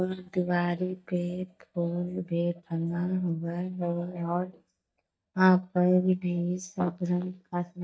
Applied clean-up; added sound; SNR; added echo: neural mask model DeepFilterNet 3.